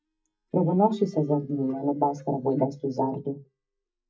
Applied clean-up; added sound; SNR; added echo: neural mask model DeepFilterNet 3.